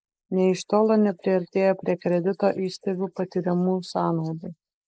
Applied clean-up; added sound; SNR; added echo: neural mask model Resemble Enhance denoiser.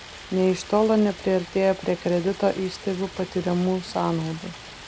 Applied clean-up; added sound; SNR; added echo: none; Stream; 17 dB; none.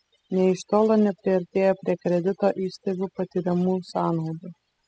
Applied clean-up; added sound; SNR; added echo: classical method spectral subtraction.